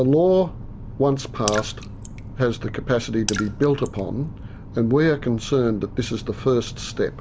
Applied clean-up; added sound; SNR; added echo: none; Raindrop / Splash, splatter; 13 dB; none.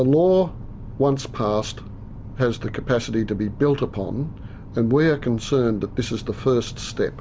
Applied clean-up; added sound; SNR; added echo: none; none; none; none.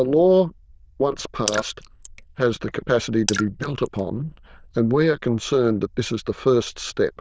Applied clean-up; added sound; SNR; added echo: neural diffusion model UNIVERSE++.